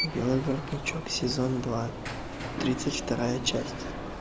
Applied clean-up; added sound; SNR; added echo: none; Alarm; 5 dB; none.